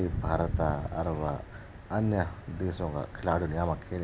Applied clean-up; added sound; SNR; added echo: none; Thunder; 7 dB; none.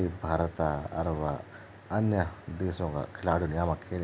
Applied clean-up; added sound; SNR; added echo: none; none; none; none.